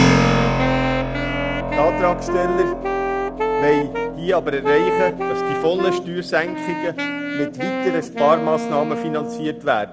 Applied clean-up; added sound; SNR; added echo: none; Wind instrument, woodwind instrument + Keyboard (musical); -1 dB; none.